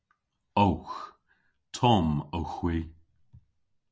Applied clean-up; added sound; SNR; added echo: none; none; none; none.